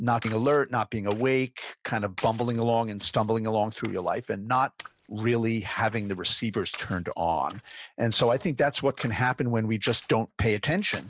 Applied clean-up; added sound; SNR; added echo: neural mask model RNNoise.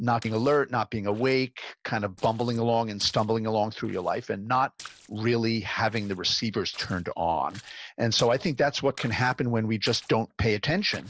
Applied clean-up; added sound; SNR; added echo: neural separator model SepFormer DNS4.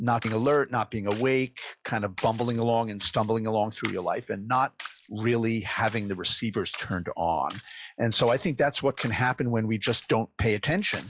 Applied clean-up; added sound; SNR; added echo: classical method log-MMSE.